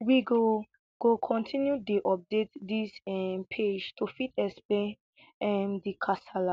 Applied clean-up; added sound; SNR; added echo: none; none; none; none.